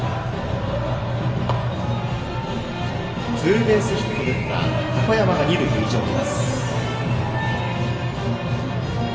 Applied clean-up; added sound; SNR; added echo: none; none; none; reverberation time 2.2 s.